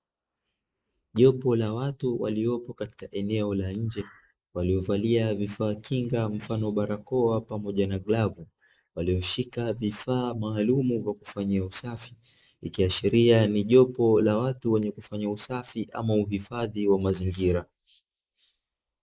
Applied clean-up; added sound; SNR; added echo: neural mask model Resemble Enhance denoiser.